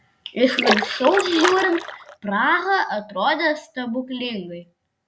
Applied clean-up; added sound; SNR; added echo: none; Splash, splatter; 2 dB; none.